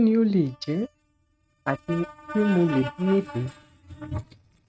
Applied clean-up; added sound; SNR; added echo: neural mask model RNNoise.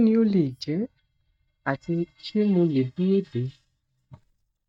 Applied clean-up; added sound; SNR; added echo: neural mask model DeepFilterNet 3.